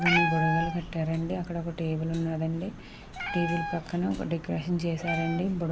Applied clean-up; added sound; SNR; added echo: none; Meow; 5 dB; none.